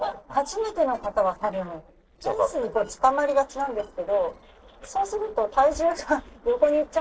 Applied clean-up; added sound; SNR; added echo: neural separator model SepFormer DNS4.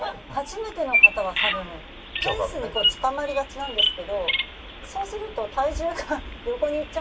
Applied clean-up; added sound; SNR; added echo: none; Bird vocalization, bird call, bird song; -2 dB; reverberation time 0.2 s.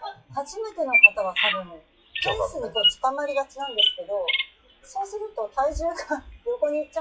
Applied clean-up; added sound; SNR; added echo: classical method WPE with log-MMSE.